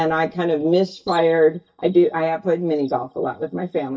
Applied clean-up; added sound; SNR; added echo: neural mask model DeepFilterNet 3.